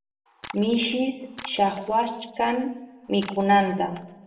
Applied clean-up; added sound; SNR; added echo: none; Splash, splatter; 19 dB; reverberation time 0.8 s.